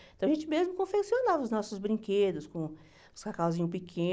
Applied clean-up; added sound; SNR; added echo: none; none; none; none.